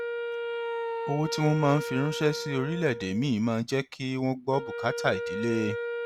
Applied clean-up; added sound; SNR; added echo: none; Wind instrument, woodwind instrument; 6 dB; none.